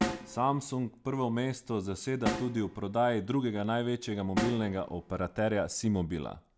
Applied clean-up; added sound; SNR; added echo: none; Snare drum; 8 dB; none.